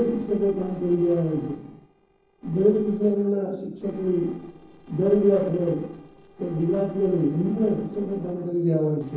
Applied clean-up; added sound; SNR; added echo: neural separator model SepFormer DNS4.